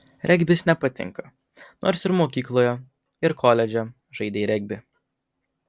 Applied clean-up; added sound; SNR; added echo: none; none; none; none.